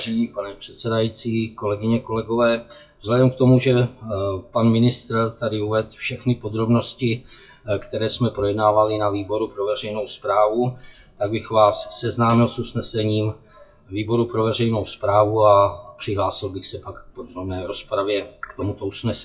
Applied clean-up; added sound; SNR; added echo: classical method WPE with log-MMSE.